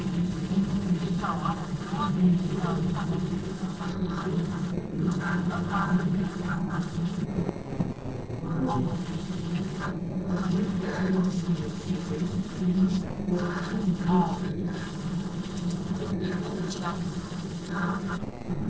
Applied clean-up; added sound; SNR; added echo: neural separator model SepFormer DNS4.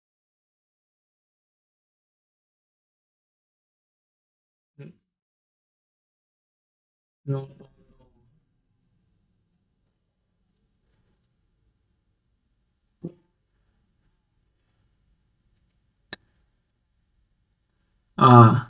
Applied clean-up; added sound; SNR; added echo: neural mask model DeepFilterNet 3.